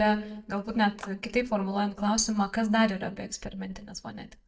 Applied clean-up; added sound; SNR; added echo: neural mask model DeepFilterNet 3.